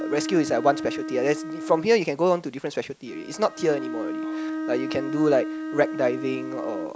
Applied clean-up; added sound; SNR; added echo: none; Bowed string instrument; 7 dB; none.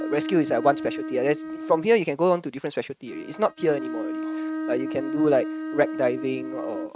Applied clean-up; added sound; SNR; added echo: neural mask model RNNoise.